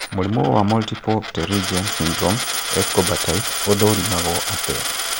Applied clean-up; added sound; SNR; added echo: none; Coin (dropping); 3 dB; none.